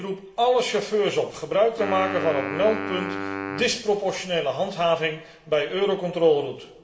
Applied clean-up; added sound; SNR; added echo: none; Wind instrument, woodwind instrument; 8 dB; reverberation time 1.9 s.